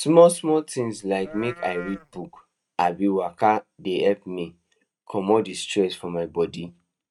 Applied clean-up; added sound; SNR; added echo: neural mask model RNNoise.